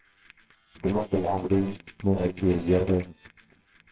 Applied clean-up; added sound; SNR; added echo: neural separator model SepFormer WHAMR!.